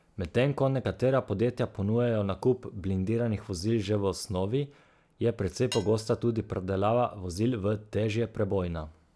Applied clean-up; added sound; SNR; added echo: none; Cutlery, silverware / Dishes, pots, and pans; 20 dB; none.